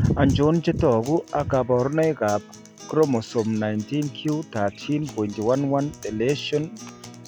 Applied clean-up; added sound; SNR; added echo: none; Acoustic guitar; 20 dB; none.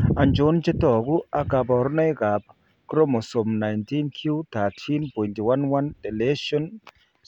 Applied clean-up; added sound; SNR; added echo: none; none; none; none.